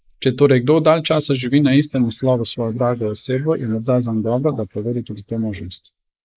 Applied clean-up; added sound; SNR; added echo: neural mask model Resemble Enhance denoiser.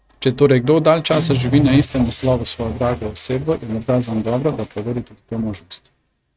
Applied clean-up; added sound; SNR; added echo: neural mask model RNNoise.